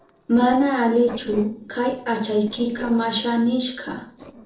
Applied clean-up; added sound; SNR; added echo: neural separator model SepFormer DNS4.